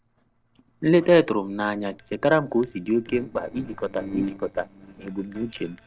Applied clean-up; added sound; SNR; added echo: neural separator model SepFormer DNS4.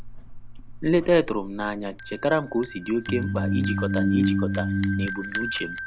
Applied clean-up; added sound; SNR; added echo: none; Organ + Bell; 1 dB; none.